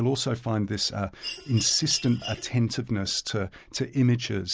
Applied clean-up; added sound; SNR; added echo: none; Mechanisms; 12 dB; none.